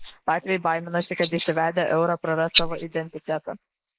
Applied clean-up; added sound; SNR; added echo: neural mask model Resemble Enhance denoiser.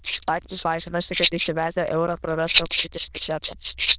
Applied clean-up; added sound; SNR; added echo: neural diffusion model UNIVERSE++.